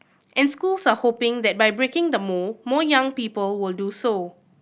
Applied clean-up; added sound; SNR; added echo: none; none; none; none.